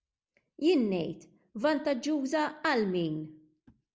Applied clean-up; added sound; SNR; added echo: none; none; none; none.